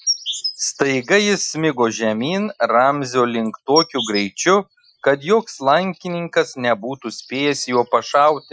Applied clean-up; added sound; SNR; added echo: classical method Wiener filter.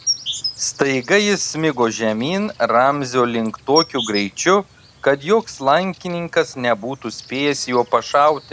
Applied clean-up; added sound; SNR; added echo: none; Insect; 13 dB; none.